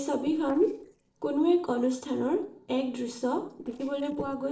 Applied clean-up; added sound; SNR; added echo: neural separator model SepFormer DNS4.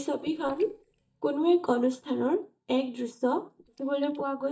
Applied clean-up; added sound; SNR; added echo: neural mask model DeepFilterNet 3.